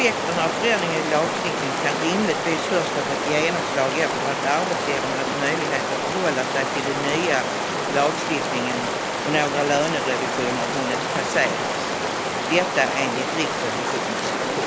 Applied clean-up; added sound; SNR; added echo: none; Stream; -1 dB; none.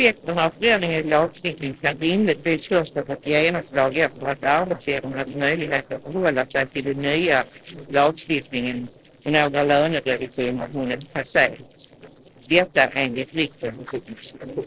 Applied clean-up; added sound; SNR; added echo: neural separator model SepFormer DNS4.